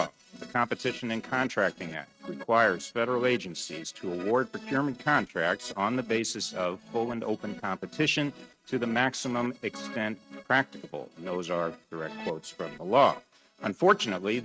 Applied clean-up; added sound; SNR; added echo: neural mask model RNNoise.